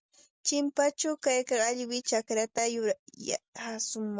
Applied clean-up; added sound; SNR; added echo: none; none; none; none.